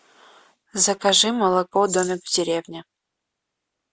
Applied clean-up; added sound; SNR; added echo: none; Rattle / Keys jangling; 14 dB; none.